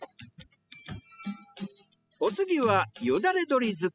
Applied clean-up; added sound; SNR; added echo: classical method spectral subtraction.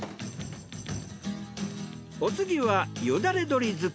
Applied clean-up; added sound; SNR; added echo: none; none; none; none.